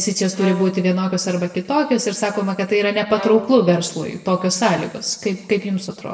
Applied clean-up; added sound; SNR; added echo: none; Bowed string instrument; 17 dB; reverberation time 0.9 s.